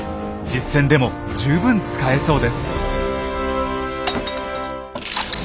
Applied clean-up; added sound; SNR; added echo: none; Glass; 10 dB; none.